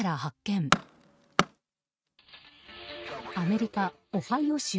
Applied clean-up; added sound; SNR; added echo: neural mask model RNNoise.